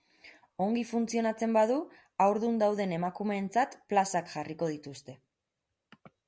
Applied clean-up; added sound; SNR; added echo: none; none; none; none.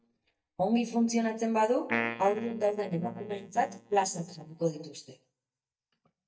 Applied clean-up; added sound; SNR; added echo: neural mask model DeepFilterNet 3.